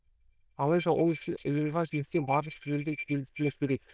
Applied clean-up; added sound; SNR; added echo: neural diffusion model UNIVERSE++.